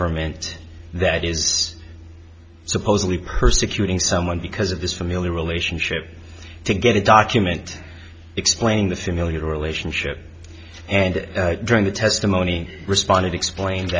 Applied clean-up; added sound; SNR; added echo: none; none; none; none.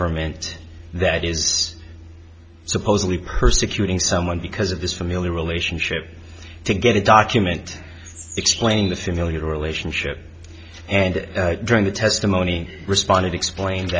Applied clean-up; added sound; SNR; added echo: none; Bird; 12 dB; none.